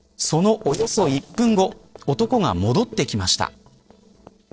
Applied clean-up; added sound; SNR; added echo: neural separator model SepFormer DNS4.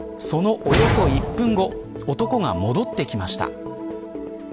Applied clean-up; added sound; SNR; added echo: none; Whoosh, swoosh, swish; 1 dB; none.